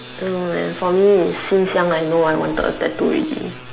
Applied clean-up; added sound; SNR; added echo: none; Slam + Wood; 20 dB; none.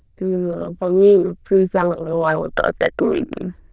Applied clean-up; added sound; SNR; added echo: neural diffusion model UNIVERSE++.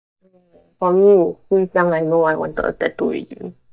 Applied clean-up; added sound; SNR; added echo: neural mask model DeepFilterNet 3.